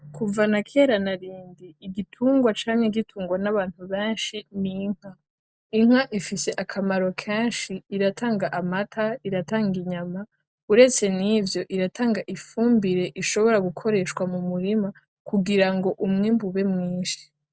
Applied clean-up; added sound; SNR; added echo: none; none; none; none.